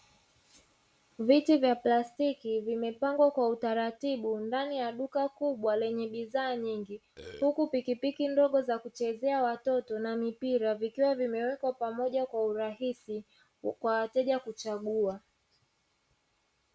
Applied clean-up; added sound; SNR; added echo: none; Burping, eructation; 15 dB; none.